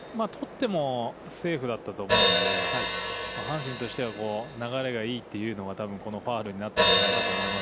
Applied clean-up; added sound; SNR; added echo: none; Hi-hat; -5 dB; none.